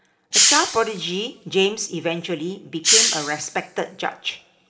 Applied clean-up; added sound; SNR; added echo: none; Hiss; -2 dB; reverberation time 0.8 s.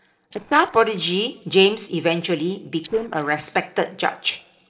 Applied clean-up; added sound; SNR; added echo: neural separator model SepFormer DNS4.